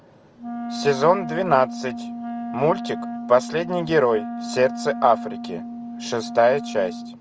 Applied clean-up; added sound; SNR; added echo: none; Wind instrument, woodwind instrument; 9 dB; none.